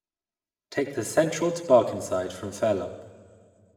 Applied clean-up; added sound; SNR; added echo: none; none; none; reverberation time 1.2 s.